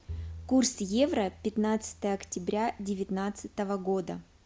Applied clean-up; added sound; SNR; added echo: none; Bowed string instrument; 16 dB; none.